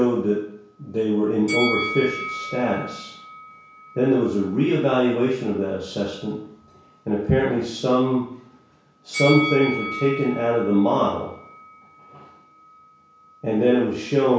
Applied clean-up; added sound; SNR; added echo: none; Bell; 12 dB; reverberation time 0.6 s.